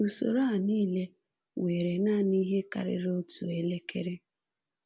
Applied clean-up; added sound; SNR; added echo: none; none; none; none.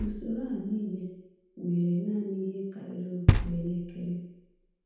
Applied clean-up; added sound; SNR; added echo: none; Knock; 0 dB; reverberation time 0.9 s.